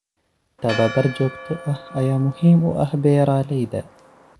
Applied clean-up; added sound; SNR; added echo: none; Church bell; 16 dB; none.